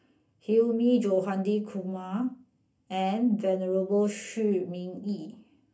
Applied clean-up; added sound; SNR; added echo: none; none; none; reverberation time 0.3 s.